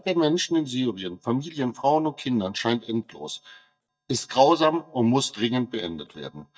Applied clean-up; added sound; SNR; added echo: neural mask model DeepFilterNet 3.